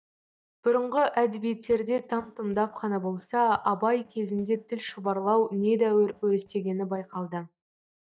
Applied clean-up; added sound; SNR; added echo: neural mask model DeepFilterNet 3.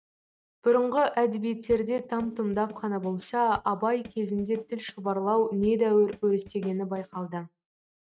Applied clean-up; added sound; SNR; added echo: neural mask model RNNoise.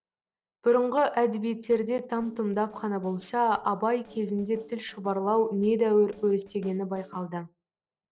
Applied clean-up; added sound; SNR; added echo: neural separator model SepFormer DNS4.